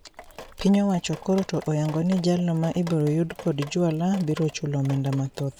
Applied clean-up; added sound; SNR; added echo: none; Drip; 19 dB; none.